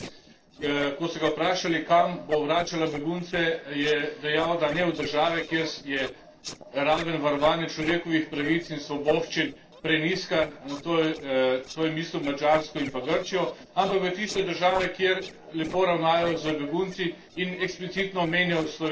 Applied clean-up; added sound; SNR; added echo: neural separator model SepFormer DNS4.